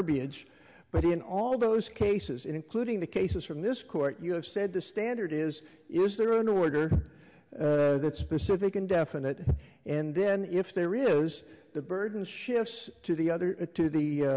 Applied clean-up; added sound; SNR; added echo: none; none; none; none.